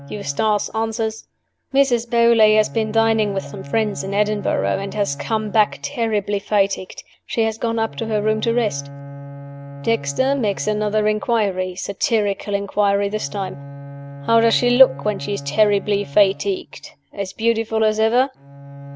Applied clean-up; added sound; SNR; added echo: none; Bowed string instrument; 16 dB; none.